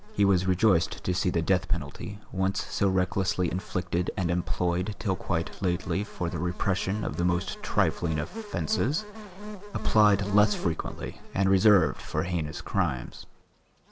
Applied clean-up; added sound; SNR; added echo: none; Buzz; 18 dB; none.